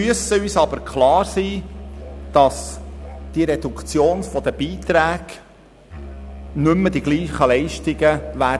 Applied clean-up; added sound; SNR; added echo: none; Musical instrument; 14 dB; none.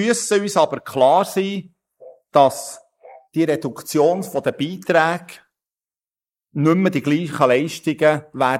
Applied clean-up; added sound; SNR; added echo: neural mask model Resemble Enhance denoiser.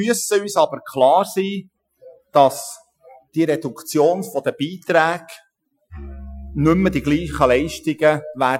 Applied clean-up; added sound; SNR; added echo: classical method Wiener filter.